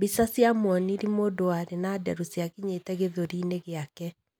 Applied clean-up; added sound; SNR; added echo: none; none; none; none.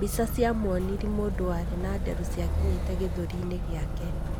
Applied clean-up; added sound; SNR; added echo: none; Motor vehicle (road); -2 dB; none.